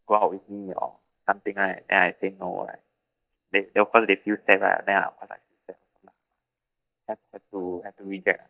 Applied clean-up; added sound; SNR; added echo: neural mask model DeepFilterNet 3.